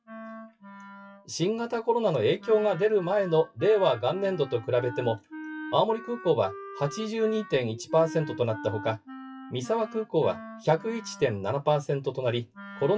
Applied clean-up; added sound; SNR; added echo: classical method WPE with log-MMSE.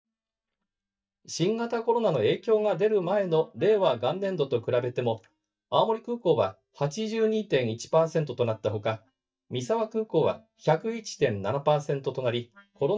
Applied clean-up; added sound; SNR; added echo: neural mask model DeepFilterNet 3.